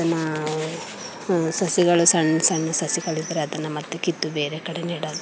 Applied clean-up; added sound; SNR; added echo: none; none; none; none.